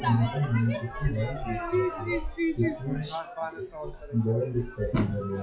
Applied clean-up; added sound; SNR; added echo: classical method WPE with log-MMSE.